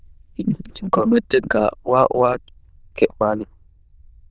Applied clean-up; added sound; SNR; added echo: neural diffusion model UNIVERSE++.